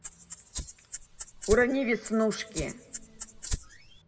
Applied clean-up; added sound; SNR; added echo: none; Rattle (instrument); 8 dB; reverberation time 1.9 s.